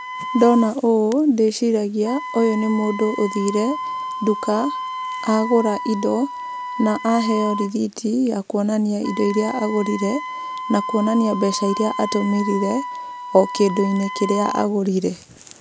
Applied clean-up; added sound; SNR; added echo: none; Wind instrument, woodwind instrument; 9 dB; none.